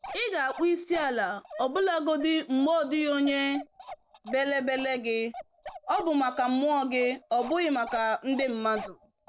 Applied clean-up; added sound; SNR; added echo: none; Bark; 17 dB; none.